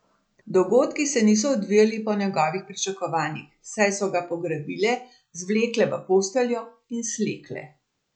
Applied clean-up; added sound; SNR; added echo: none; none; none; none.